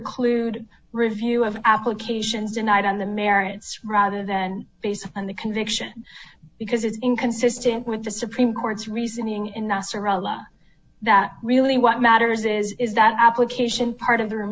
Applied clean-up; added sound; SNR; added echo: neural separator model SepFormer DNS4.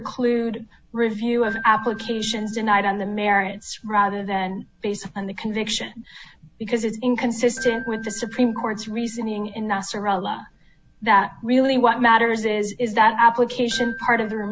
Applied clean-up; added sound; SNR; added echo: none; Keyboard (musical); 19 dB; none.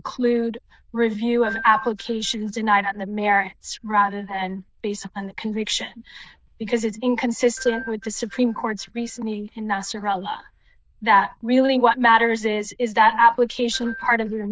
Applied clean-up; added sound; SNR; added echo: neural diffusion model UNIVERSE++.